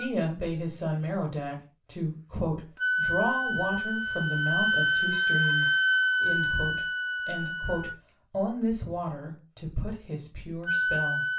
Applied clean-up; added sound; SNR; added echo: none; Wind instrument, woodwind instrument; -3 dB; reverberation time 0.3 s.